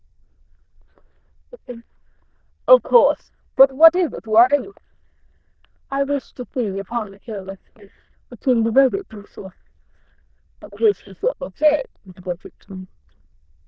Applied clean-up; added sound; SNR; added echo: neural diffusion model UNIVERSE++.